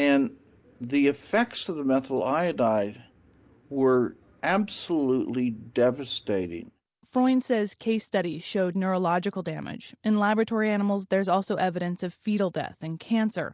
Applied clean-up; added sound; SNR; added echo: none; none; none; none.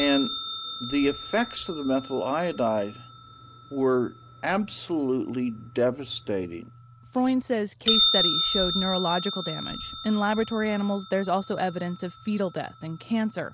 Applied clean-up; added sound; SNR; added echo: none; Bell; 4 dB; none.